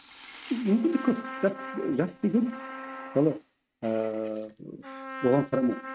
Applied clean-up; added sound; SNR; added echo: neural mask model RNNoise.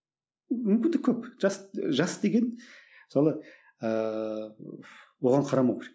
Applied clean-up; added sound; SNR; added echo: none; none; none; none.